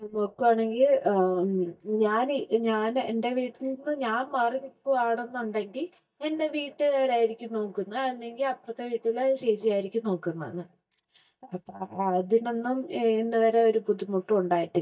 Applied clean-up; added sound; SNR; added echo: neural mask model DeepFilterNet 3.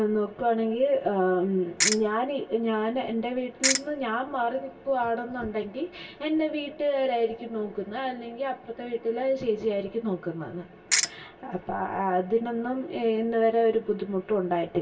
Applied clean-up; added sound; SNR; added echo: none; Ratchet, pawl; -2 dB; reverberation time 0.1 s.